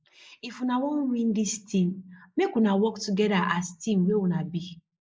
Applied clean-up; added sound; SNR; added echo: neural mask model Resemble Enhance denoiser.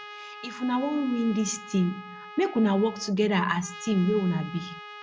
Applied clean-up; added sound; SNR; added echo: none; Trumpet; 16 dB; none.